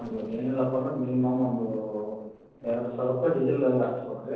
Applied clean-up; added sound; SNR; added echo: neural separator model SepFormer DNS4.